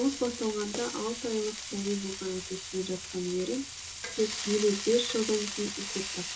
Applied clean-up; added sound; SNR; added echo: none; Frying (food); 6 dB; reverberation time 0.2 s.